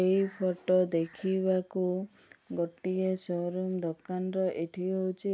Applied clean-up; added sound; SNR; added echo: none; none; none; none.